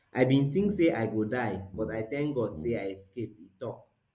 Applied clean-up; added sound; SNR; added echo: none; Brass instrument; 14 dB; none.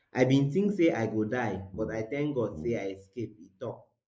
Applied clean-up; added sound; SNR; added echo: neural mask model Resemble Enhance denoiser.